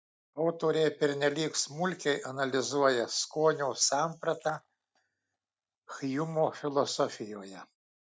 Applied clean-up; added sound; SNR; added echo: neural mask model DeepFilterNet 3.